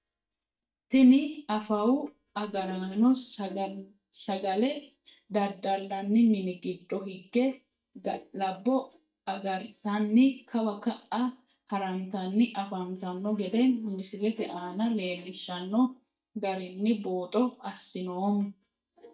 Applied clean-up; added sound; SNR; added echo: neural mask model DeepFilterNet 3.